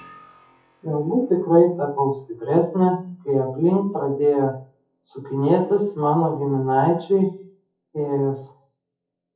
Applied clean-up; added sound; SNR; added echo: classical method WPE with log-MMSE.